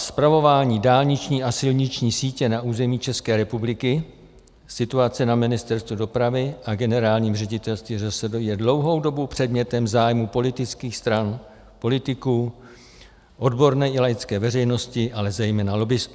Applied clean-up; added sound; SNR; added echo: none; none; none; none.